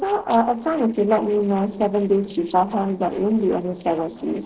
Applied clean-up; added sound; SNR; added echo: neural separator model SepFormer DNS4.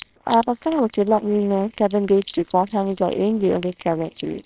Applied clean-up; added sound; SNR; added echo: neural separator model SepFormer WHAMR!.